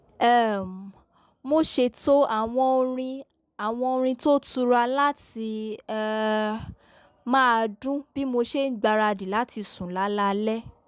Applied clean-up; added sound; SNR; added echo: none; none; none; none.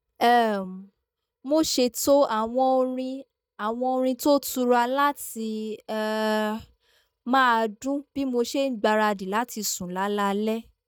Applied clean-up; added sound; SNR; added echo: neural mask model DeepFilterNet 3.